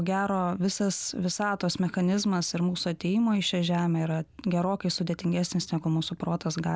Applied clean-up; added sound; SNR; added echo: none; none; none; none.